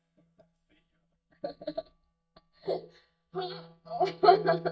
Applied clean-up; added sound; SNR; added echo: neural mask model DeepFilterNet 3.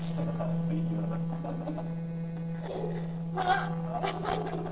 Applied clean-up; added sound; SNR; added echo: neural separator model SepFormer DNS4.